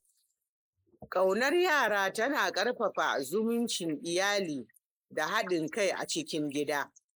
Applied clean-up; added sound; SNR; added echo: neural mask model Resemble Enhance denoiser.